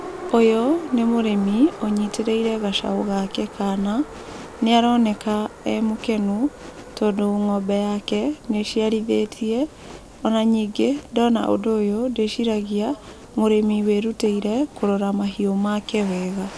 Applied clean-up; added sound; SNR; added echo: none; Subway, metro, underground; 18 dB; none.